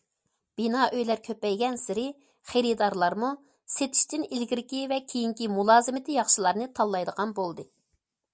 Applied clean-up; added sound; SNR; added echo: none; none; none; none.